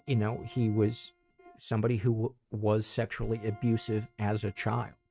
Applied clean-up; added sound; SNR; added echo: neural mask model RNNoise.